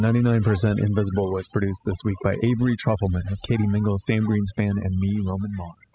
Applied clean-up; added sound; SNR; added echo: classical method spectral subtraction.